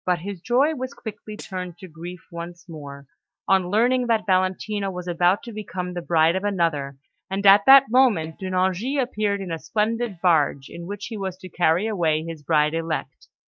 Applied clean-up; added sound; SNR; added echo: neural mask model DeepFilterNet 3.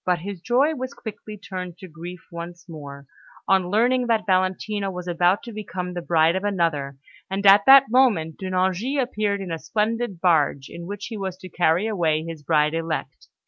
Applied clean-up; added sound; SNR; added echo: none; none; none; none.